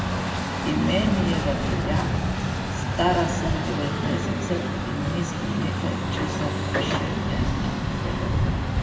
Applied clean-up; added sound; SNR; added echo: none; Truck; -3 dB; reverberation time 2.0 s.